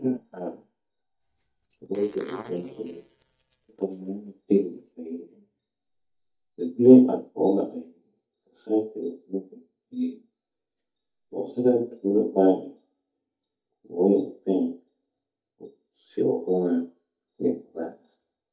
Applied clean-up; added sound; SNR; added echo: neural mask model DeepFilterNet 3.